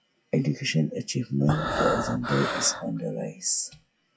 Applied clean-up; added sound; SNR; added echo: classical method WPE with log-MMSE.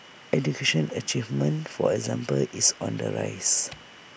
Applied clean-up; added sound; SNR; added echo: none; none; none; none.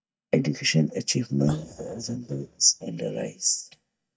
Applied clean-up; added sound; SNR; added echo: neural mask model DeepFilterNet 3.